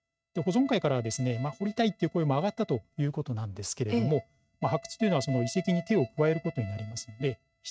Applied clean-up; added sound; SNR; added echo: neural mask model RNNoise.